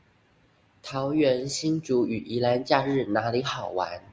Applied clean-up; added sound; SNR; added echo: none; none; none; none.